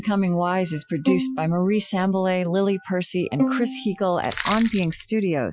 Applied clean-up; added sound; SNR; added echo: classical method Wiener filter.